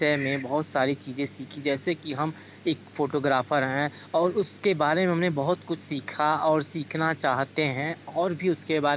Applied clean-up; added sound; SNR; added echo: none; none; none; none.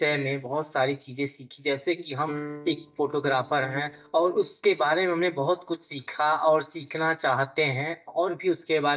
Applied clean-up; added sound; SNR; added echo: neural mask model DeepFilterNet 3.